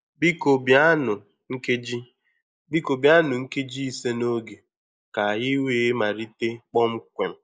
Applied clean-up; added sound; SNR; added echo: neural mask model Resemble Enhance denoiser.